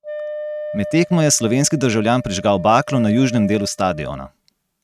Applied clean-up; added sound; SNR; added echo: neural mask model RNNoise.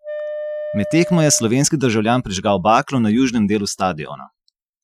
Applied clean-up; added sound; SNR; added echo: classical method Wiener filter.